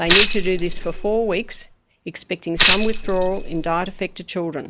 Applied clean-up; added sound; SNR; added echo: none; Tambourine; -2 dB; none.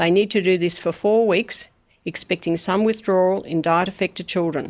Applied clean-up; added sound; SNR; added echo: none; none; none; none.